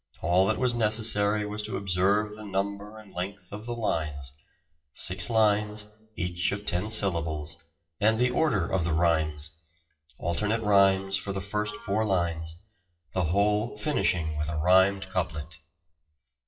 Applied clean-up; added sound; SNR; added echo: classical method WPE with log-MMSE.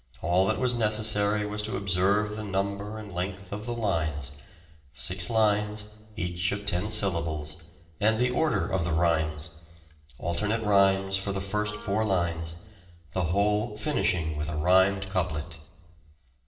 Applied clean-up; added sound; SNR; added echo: none; Wind instrument, woodwind instrument; 20 dB; reverberation time 1.3 s.